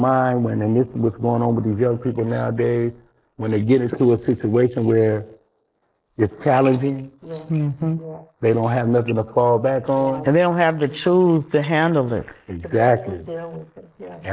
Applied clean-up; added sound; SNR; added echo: neural mask model Resemble Enhance denoiser.